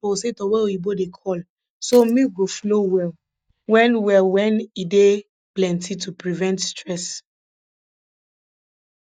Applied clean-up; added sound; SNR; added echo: neural mask model DeepFilterNet 3.